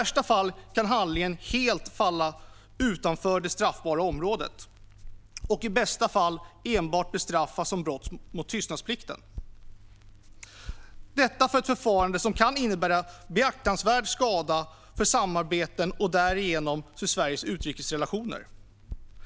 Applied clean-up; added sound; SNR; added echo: none; Crackle; 15 dB; none.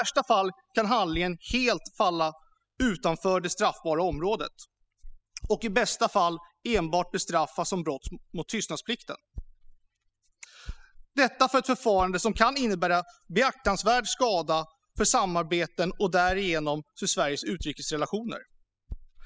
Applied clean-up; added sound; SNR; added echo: classical method spectral subtraction.